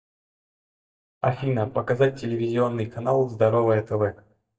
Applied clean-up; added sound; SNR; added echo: neural mask model DeepFilterNet 3.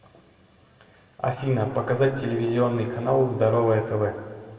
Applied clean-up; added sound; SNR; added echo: none; Brass instrument; 18 dB; reverberation time 1.9 s.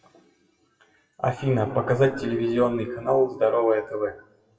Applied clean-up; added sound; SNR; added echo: classical method WPE with log-MMSE.